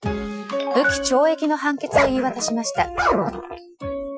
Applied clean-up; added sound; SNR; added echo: classical method Wiener filter.